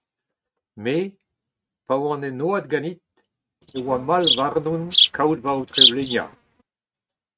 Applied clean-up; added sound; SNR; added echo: neural mask model RNNoise.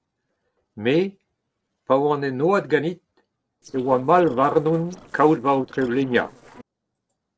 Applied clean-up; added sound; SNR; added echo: neural separator model SepFormer DNS4.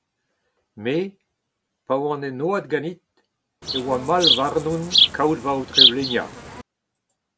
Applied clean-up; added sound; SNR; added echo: none; Insect; -5 dB; none.